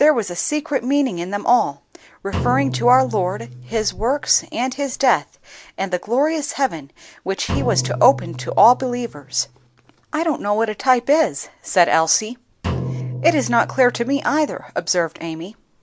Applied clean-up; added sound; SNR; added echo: none; Drum; 12 dB; none.